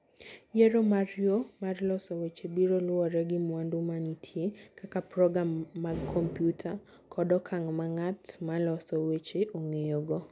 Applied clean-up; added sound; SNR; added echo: none; none; none; none.